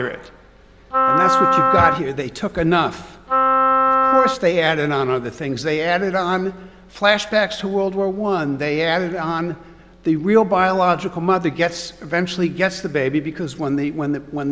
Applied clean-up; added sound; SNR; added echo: none; Wind instrument, woodwind instrument; -2 dB; reverberation time 1.1 s.